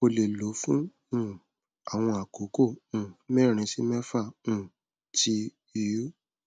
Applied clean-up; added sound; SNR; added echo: none; none; none; none.